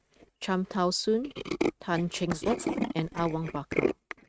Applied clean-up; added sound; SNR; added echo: neural mask model RNNoise.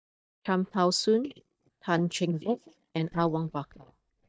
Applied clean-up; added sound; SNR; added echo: neural mask model DeepFilterNet 3.